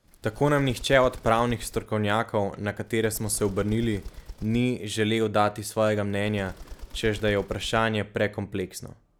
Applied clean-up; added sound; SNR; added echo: none; Bird; 15 dB; none.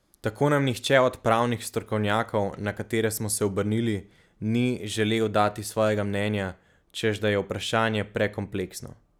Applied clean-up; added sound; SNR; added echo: none; none; none; none.